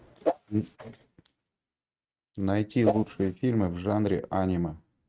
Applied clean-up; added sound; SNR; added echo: neural mask model RNNoise.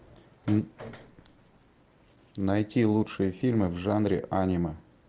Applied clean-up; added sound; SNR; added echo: none; none; none; none.